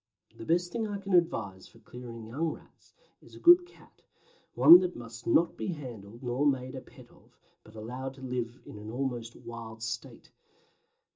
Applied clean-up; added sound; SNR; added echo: none; none; none; reverberation time 0.2 s.